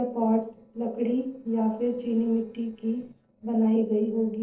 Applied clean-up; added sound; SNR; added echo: neural separator model SepFormer DNS4.